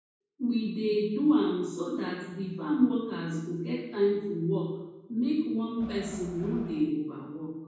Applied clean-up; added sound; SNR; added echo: none; Crowd; 14 dB; reverberation time 1.1 s.